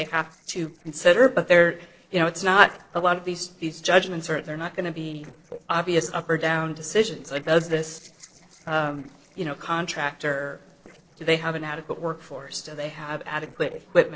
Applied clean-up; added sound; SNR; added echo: neural separator model SepFormer DNS4.